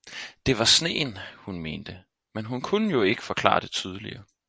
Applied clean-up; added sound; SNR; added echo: none; none; none; none.